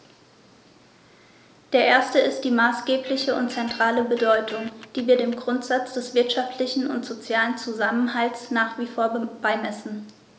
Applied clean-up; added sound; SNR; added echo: none; Electric guitar; 19 dB; none.